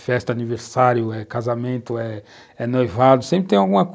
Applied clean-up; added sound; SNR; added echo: none; none; none; none.